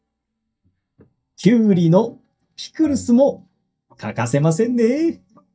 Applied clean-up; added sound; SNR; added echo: neural mask model DeepFilterNet 3.